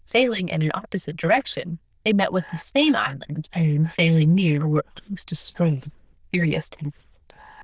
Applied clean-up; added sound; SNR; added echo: neural diffusion model UNIVERSE++.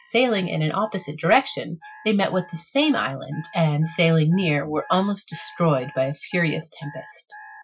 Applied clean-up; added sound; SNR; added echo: classical method Wiener filter.